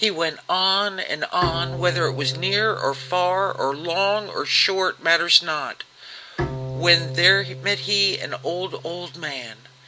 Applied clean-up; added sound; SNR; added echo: none; Bowed string instrument; 11 dB; none.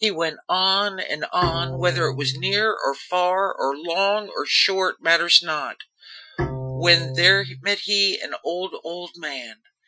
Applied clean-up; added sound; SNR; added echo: classical method Wiener filter.